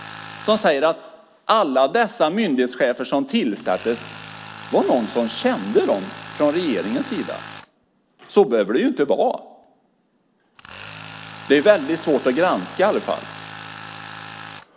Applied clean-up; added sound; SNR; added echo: none; Tools; 16 dB; none.